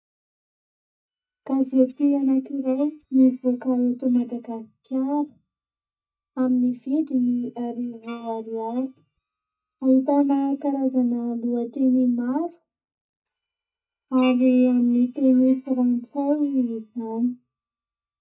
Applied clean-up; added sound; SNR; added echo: neural mask model DeepFilterNet 3.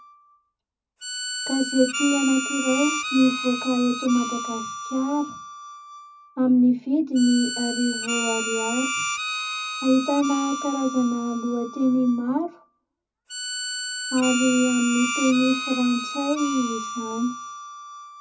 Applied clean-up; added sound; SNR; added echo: none; Harmonica; 6 dB; reverberation time 0.4 s.